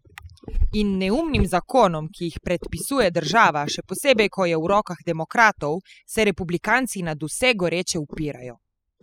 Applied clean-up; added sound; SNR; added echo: classical method spectral subtraction.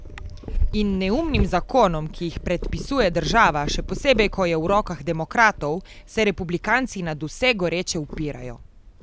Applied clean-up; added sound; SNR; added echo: none; Purr; 8 dB; none.